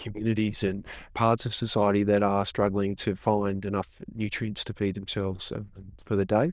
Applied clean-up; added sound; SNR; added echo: neural diffusion model UNIVERSE++.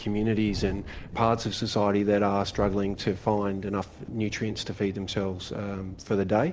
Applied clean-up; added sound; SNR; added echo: none; Thunderstorm; 15 dB; none.